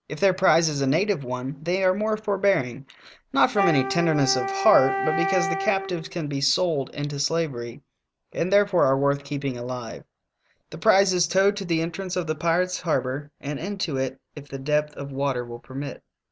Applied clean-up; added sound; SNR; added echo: none; Wind instrument, woodwind instrument; 4 dB; none.